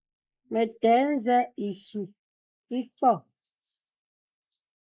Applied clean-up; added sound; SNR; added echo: neural mask model Resemble Enhance denoiser.